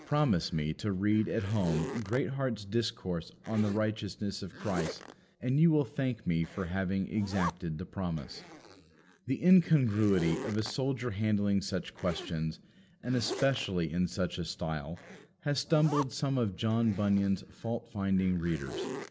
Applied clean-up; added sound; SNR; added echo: none; Zipper (clothing); 14 dB; none.